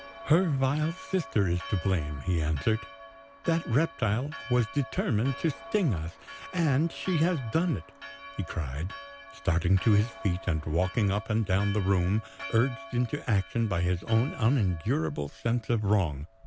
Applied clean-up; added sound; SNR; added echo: none; Church bell; 17 dB; none.